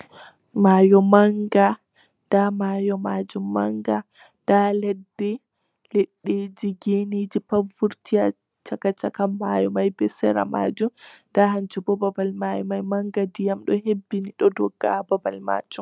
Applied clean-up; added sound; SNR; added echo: none; none; none; none.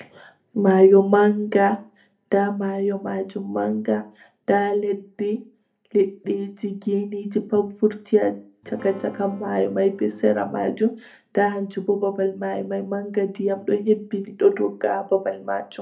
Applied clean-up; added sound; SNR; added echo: none; Acoustic guitar / Strum; 20 dB; reverberation time 0.3 s.